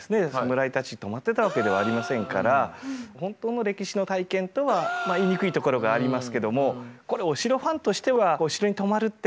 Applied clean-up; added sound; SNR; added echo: none; Gasp; 10 dB; none.